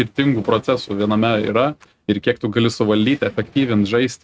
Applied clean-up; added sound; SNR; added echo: neural mask model RNNoise.